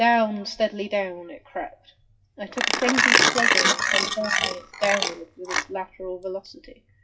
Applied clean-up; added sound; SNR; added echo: classical method WPE with log-MMSE.